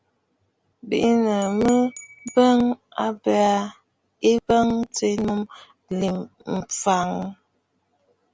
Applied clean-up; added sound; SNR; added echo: none; Glass / Bell; 20 dB; none.